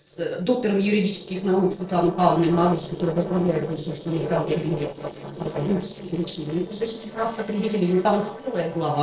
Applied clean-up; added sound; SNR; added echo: neural separator model SepFormer DNS4.